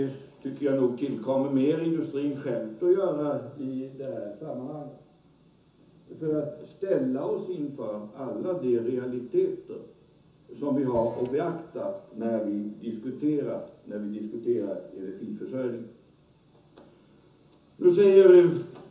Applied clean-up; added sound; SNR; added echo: none; Printer; 14 dB; reverberation time 0.7 s.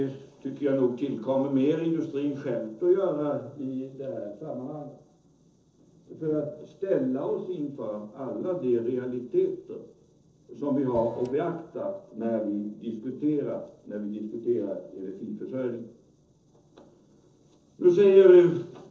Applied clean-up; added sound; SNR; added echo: neural separator model SepFormer DNS4.